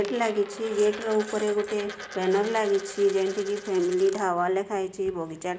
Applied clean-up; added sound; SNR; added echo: none; Coin (dropping); 16 dB; none.